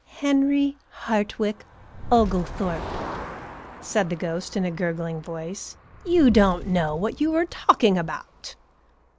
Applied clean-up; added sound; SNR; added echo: none; Fire + Motor vehicle (road); 13 dB; none.